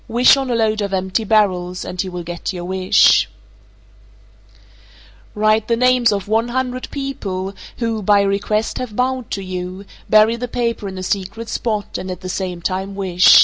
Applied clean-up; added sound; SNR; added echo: none; none; none; none.